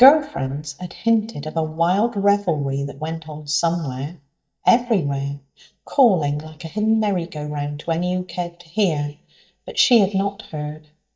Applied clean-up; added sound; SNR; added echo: neural mask model DeepFilterNet 3.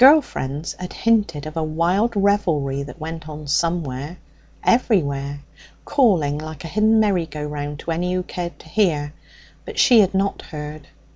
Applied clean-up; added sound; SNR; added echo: none; none; none; none.